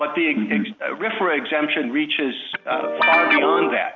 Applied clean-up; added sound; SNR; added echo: none; Guitar; -2 dB; none.